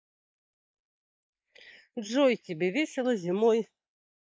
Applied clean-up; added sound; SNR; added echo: neural mask model Resemble Enhance denoiser.